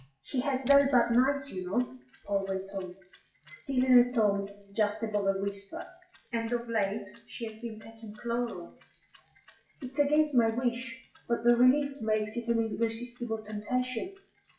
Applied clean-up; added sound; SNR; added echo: classical method WPE with log-MMSE.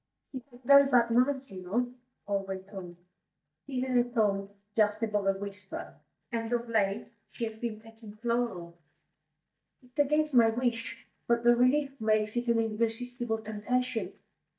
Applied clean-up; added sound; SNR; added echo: neural mask model DeepFilterNet 3.